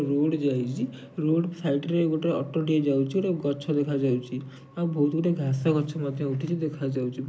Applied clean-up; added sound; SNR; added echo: none; none; none; none.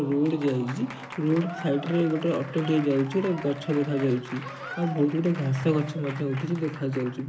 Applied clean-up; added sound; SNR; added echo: none; Applause / Crowd; 14 dB; none.